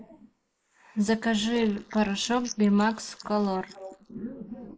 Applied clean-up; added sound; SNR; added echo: neural mask model Resemble Enhance denoiser.